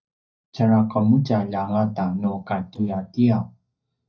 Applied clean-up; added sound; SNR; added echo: neural mask model DeepFilterNet 3.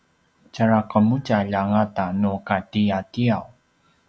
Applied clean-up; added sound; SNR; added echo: none; none; none; none.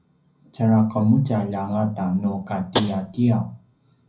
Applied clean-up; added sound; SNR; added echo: none; Tap; 8 dB; reverberation time 0.4 s.